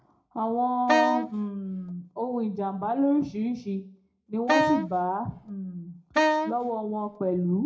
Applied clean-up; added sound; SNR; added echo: none; Wind instrument, woodwind instrument; -1 dB; reverberation time 0.3 s.